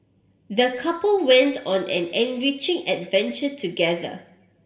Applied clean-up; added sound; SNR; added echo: none; none; none; reverberation time 0.7 s.